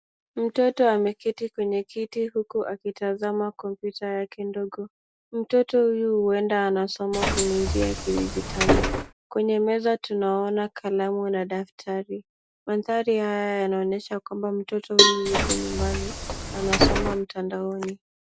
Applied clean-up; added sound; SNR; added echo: none; Bus + Cowbell; -2 dB; none.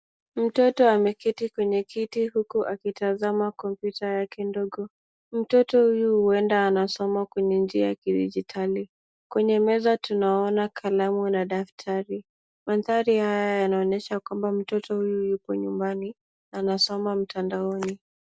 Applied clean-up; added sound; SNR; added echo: none; none; none; none.